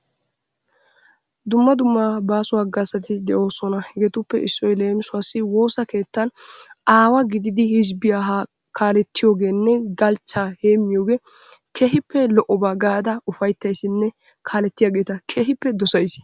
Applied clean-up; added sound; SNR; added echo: none; none; none; none.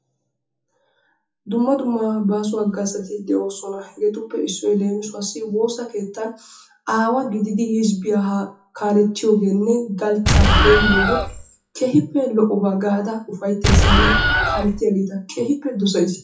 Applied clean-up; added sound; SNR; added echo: classical method WPE with log-MMSE.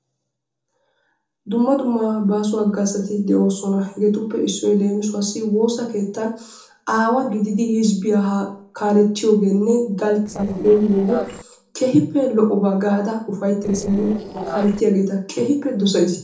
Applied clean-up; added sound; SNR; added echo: neural separator model SepFormer DNS4.